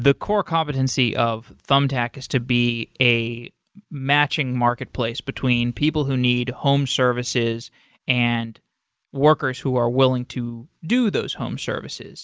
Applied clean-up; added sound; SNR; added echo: none; none; none; none.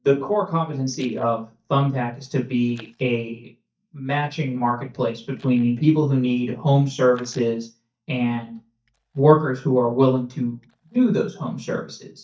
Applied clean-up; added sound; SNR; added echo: neural mask model DeepFilterNet 3.